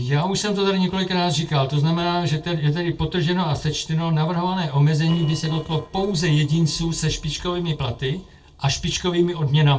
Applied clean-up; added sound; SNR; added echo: neural separator model SepFormer DNS4.